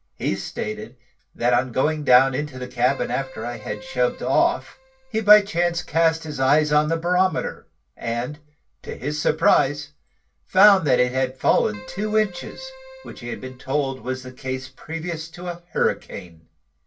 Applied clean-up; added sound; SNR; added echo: none; Keyboard (musical); 20 dB; reverberation time 0.2 s.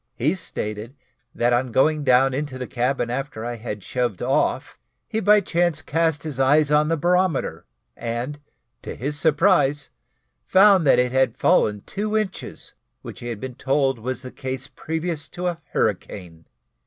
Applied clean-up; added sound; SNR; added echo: none; none; none; none.